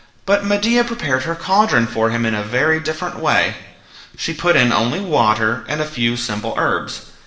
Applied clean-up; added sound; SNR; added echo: none; none; none; reverberation time 0.8 s.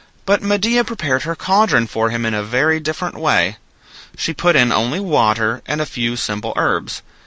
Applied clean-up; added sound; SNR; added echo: none; none; none; none.